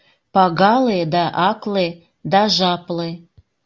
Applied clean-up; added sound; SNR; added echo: none; none; none; none.